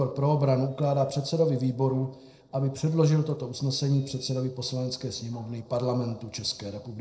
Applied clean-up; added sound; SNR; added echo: neural separator model SepFormer DNS4.